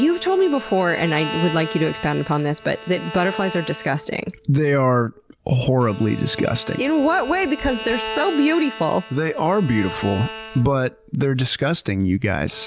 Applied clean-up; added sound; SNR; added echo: none; Bowed string instrument; 13 dB; none.